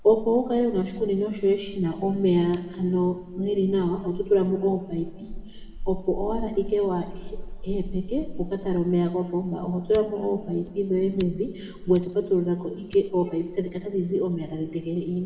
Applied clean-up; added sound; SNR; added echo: none; Fire; 13 dB; reverberation time 1.6 s.